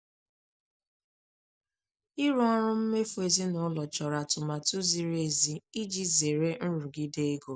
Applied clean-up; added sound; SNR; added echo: none; none; none; none.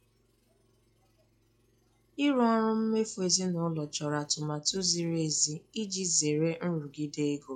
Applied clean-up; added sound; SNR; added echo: classical method log-MMSE.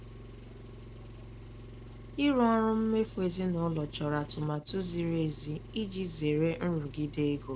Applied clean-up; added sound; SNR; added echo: none; Engine; 15 dB; none.